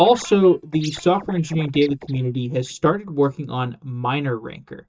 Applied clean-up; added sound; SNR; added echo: neural mask model DeepFilterNet 3.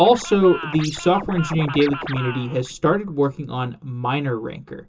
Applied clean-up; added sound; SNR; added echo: none; Scratching (performance technique); 12 dB; reverberation time 0.2 s.